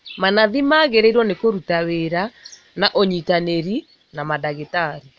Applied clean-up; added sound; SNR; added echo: none; none; none; none.